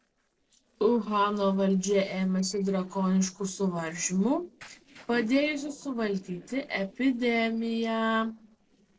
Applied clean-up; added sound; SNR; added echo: neural separator model SepFormer DNS4.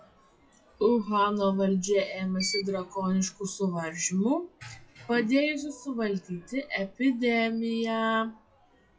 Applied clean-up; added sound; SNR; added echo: classical method WPE with log-MMSE.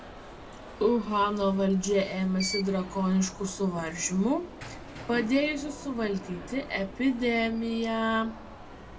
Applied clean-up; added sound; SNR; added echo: none; Alarm; 13 dB; reverberation time 0.2 s.